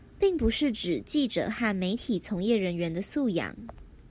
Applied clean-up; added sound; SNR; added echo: none; none; none; none.